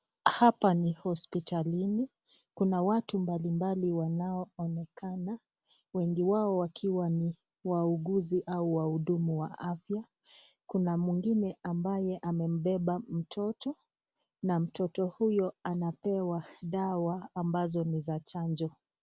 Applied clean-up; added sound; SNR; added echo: none; none; none; none.